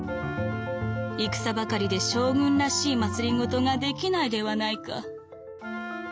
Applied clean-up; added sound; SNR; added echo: none; Wind instrument, woodwind instrument; 13 dB; none.